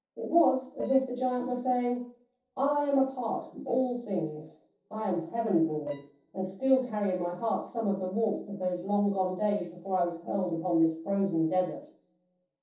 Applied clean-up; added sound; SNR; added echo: neural separator model SepFormer DNS4.